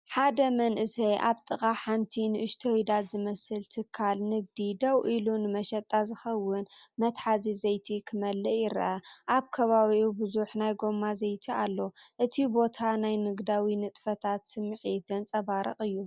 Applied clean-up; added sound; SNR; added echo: neural mask model Resemble Enhance denoiser.